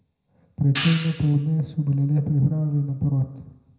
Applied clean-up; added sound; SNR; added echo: none; Hi-hat; 12 dB; reverberation time 0.7 s.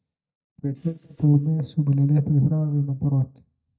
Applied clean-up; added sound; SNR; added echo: neural mask model DeepFilterNet 3.